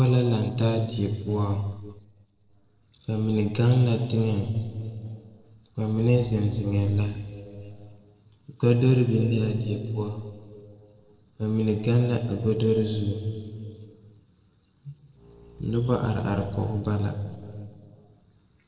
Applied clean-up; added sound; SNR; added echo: neural separator model SepFormer DNS4.